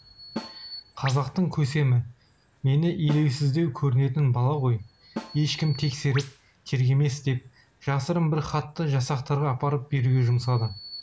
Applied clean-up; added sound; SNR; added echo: none; Bird vocalization, bird call, bird song + Snare drum; 19 dB; none.